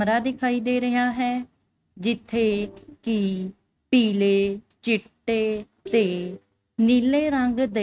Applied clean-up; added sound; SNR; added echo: neural mask model RNNoise.